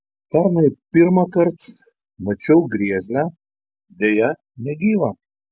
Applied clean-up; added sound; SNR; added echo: none; none; none; none.